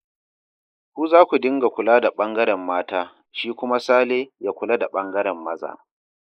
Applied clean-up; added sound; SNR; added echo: neural mask model Resemble Enhance denoiser.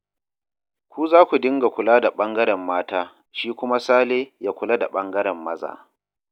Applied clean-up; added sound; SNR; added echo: none; none; none; none.